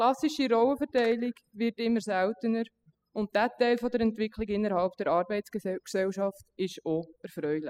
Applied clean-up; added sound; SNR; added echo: classical method spectral subtraction.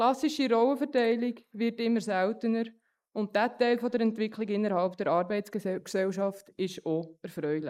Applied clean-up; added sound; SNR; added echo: neural mask model Resemble Enhance denoiser.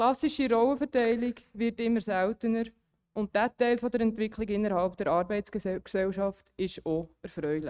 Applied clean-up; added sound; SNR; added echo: neural mask model RNNoise.